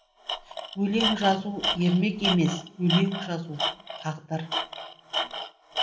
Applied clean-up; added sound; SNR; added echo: none; Tools; 4 dB; reverberation time 0.7 s.